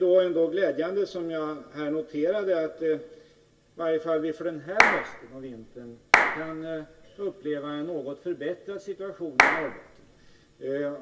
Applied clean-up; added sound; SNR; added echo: none; Clapping; -3 dB; reverberation time 0.1 s.